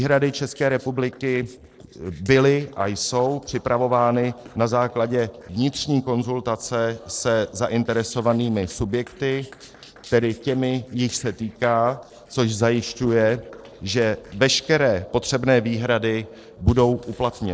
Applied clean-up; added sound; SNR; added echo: neural separator model SepFormer DNS4.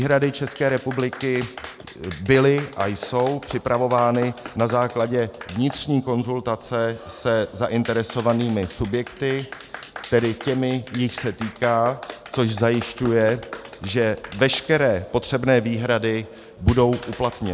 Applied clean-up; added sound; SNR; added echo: none; Clapping; 17 dB; none.